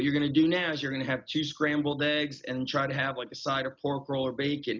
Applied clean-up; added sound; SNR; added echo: none; none; none; none.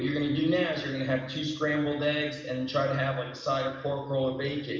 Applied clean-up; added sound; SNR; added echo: none; none; none; reverberation time 0.9 s.